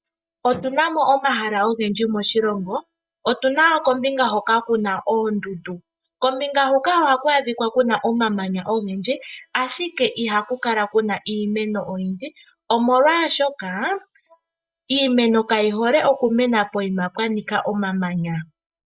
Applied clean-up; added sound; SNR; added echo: neural mask model DeepFilterNet 3.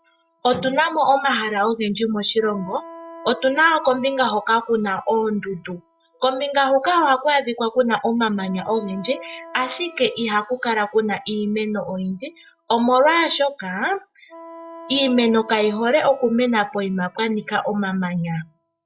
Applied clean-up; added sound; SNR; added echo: classical method log-MMSE.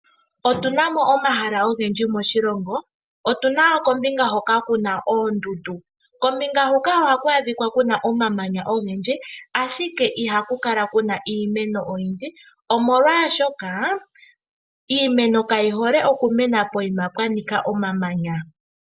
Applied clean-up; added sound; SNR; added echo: none; none; none; none.